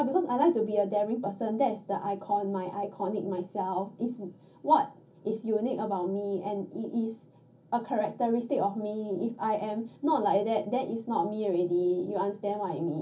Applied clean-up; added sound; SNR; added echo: none; none; none; reverberation time 0.4 s.